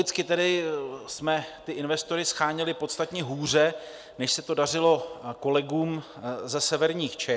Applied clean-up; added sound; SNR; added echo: none; none; none; none.